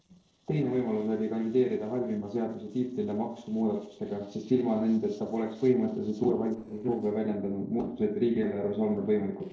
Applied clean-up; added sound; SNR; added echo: neural separator model SepFormer DNS4.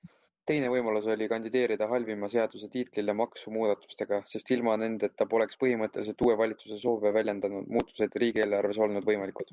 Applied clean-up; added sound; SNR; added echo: none; none; none; none.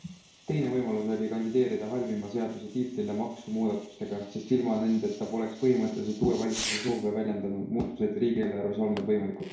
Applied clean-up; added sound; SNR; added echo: none; Fireworks; 16 dB; reverberation time 0.6 s.